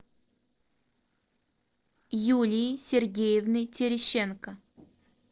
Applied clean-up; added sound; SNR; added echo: neural separator model SepFormer DNS4.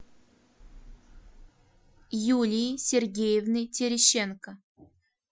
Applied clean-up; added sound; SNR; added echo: classical method Wiener filter.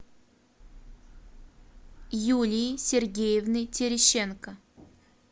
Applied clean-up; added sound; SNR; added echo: none; Car; 19 dB; none.